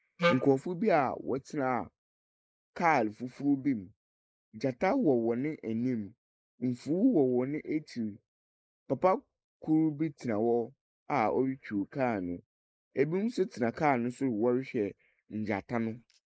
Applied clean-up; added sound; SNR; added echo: neural mask model Resemble Enhance denoiser.